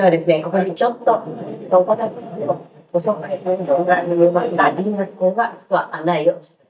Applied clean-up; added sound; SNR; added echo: neural mask model DeepFilterNet 3.